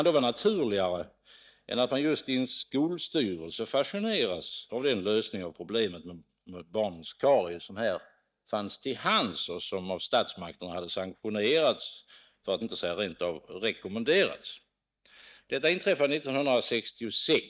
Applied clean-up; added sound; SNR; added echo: neural mask model DeepFilterNet 3.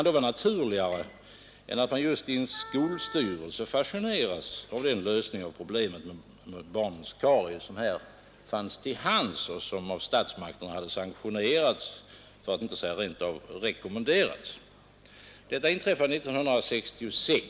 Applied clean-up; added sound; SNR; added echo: none; Wind instrument, woodwind instrument; 15 dB; none.